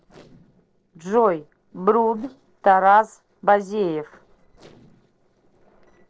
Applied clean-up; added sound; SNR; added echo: neural separator model SepFormer DNS4.